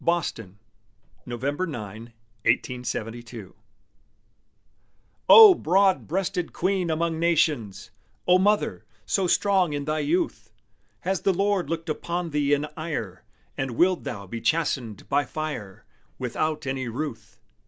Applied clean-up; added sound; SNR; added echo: none; none; none; none.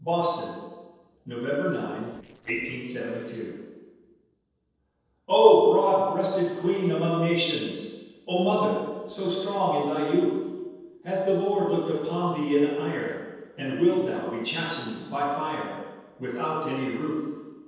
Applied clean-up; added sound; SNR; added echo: neural separator model SepFormer DNS4.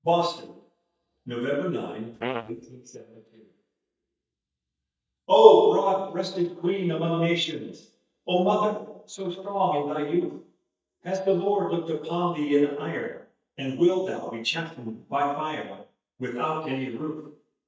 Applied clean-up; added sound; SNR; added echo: neural mask model DeepFilterNet 3.